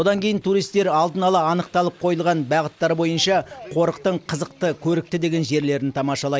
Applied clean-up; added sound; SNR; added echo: none; none; none; none.